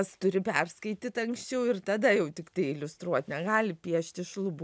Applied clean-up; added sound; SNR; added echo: none; none; none; none.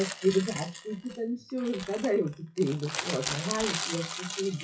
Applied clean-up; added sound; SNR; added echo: classical method WPE with log-MMSE.